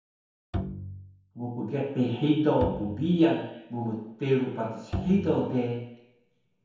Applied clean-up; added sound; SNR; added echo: none; Bowed string instrument; 9 dB; reverberation time 2.1 s.